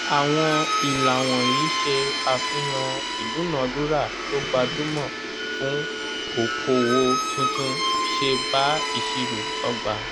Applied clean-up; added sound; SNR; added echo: none; Domestic sounds, home sounds + Squeak; 0 dB; none.